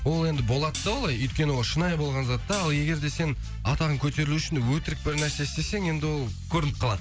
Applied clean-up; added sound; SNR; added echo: none; Hi-hat; 17 dB; none.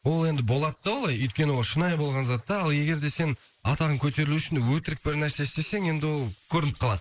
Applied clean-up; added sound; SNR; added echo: neural mask model Resemble Enhance denoiser.